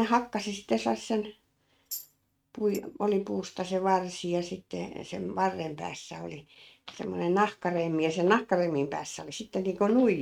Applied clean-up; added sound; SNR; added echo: neural mask model RNNoise.